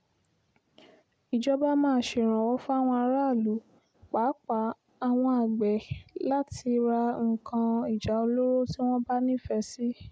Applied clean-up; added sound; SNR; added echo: none; none; none; none.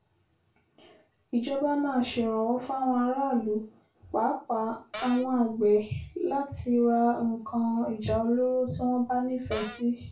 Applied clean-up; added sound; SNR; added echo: none; Cupboard open or close; 9 dB; reverberation time 0.3 s.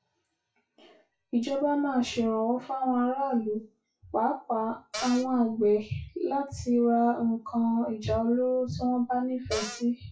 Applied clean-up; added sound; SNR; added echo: classical method WPE with log-MMSE.